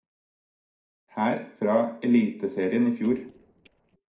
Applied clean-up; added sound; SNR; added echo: neural separator model SepFormer DNS4.